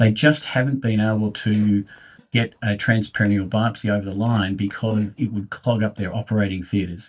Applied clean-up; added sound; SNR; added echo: neural mask model DeepFilterNet 3.